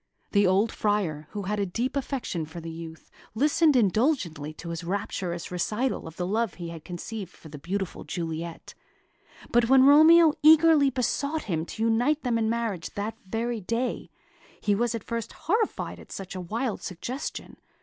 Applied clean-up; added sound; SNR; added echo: none; none; none; none.